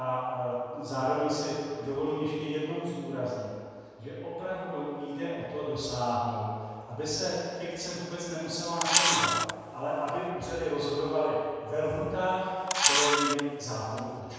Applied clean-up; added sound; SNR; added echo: none; Camera; -3 dB; reverberation time 1.9 s.